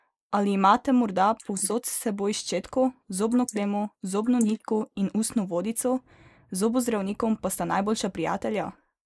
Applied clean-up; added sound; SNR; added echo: neural mask model Resemble Enhance denoiser.